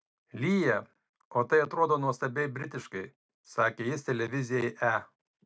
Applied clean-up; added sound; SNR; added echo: none; none; none; none.